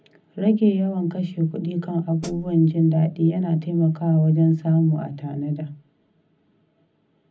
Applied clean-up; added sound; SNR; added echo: none; Hi-hat; 18 dB; reverberation time 0.4 s.